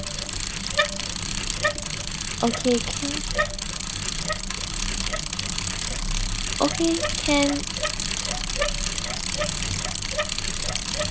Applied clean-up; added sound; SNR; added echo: none; Bicycle; -5 dB; none.